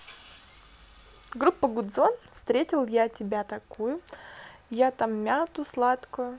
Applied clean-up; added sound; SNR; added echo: none; none; none; none.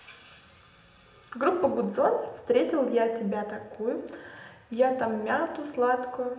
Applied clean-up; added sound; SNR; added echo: none; none; none; reverberation time 0.8 s.